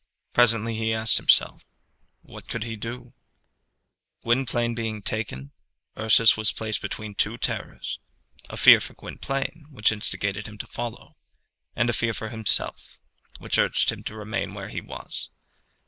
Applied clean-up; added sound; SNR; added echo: neural mask model Resemble Enhance denoiser.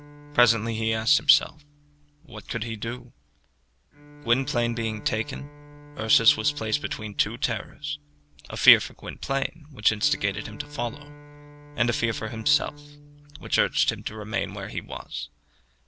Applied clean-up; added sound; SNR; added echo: none; Bowed string instrument; 19 dB; none.